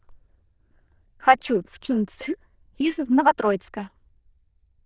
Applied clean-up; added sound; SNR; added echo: neural diffusion model UNIVERSE++.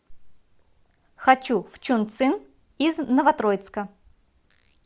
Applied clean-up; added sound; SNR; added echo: none; none; none; none.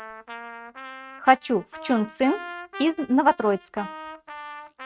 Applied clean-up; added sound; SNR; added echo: neural mask model RNNoise.